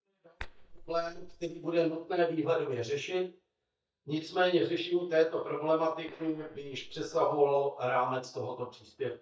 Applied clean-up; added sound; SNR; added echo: neural mask model DeepFilterNet 3.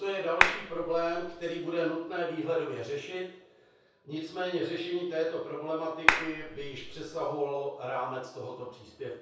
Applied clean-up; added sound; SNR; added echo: none; Clapping; -4 dB; reverberation time 0.6 s.